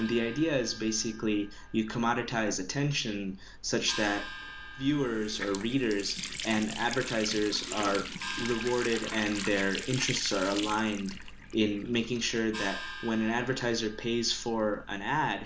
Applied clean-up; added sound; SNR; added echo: none; Gong + Water tap, faucet; 10 dB; none.